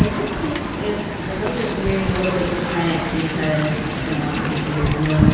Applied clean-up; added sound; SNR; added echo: none; Wind; 0 dB; reverberation time 1.2 s.